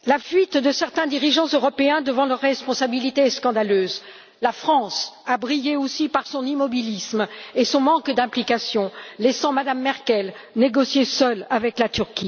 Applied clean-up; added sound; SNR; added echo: none; none; none; none.